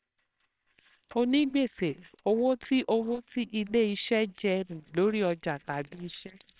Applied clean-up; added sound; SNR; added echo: neural separator model SepFormer WHAMR!.